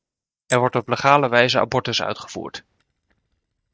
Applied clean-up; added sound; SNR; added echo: neural mask model DeepFilterNet 3.